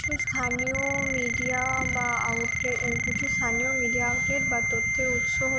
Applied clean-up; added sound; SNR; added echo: none; Ringtone; -4 dB; none.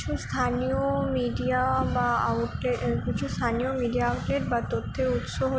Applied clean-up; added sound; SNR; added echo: none; none; none; none.